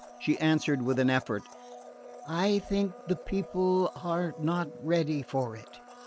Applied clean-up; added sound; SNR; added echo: none; Domestic sounds, home sounds; 18 dB; none.